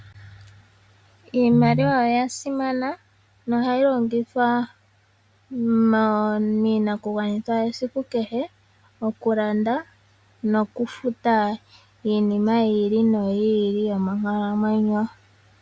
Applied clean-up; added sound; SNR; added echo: none; none; none; none.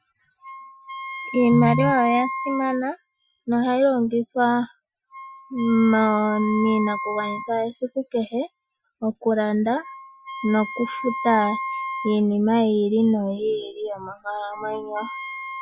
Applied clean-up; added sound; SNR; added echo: classical method Wiener filter.